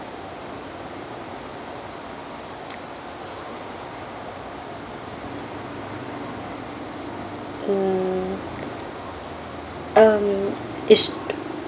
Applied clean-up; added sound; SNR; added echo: none; none; none; none.